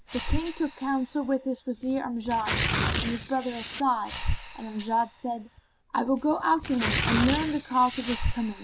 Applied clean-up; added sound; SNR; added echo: none; Breathing + Tearing; 4 dB; none.